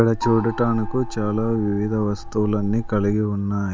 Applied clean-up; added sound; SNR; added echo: none; Gong; 9 dB; none.